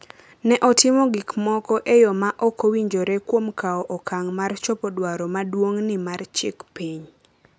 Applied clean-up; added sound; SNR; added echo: none; none; none; none.